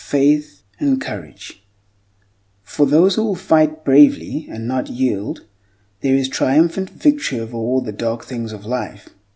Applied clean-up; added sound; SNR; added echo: none; none; none; none.